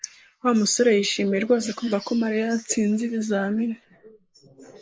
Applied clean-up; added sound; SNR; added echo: neural mask model Resemble Enhance denoiser.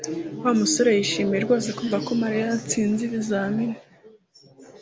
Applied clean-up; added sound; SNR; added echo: none; none; none; none.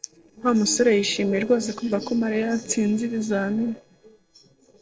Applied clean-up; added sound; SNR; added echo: neural separator model SepFormer DNS4.